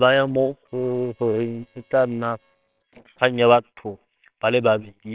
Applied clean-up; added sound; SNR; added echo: neural separator model SepFormer WHAMR!.